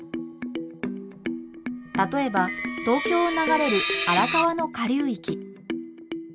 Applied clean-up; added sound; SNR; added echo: none; Screech; 3 dB; none.